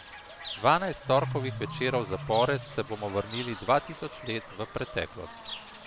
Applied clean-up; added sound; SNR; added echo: none; Bird / Fowl; 9 dB; none.